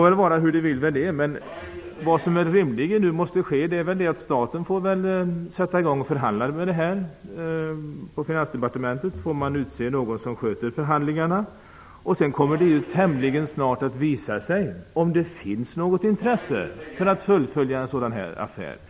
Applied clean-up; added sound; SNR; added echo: none; Subway, metro, underground; 17 dB; none.